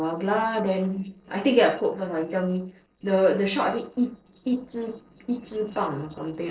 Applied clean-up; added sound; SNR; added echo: neural separator model SepFormer DNS4.